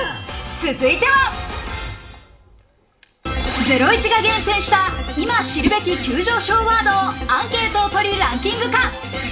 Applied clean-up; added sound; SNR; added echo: none; Whoosh, swoosh, swish; 11 dB; reverberation time 1.7 s.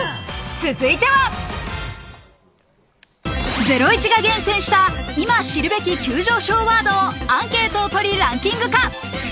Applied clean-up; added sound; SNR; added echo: none; none; none; none.